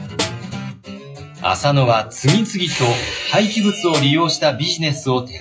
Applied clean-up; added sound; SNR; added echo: classical method WPE with log-MMSE.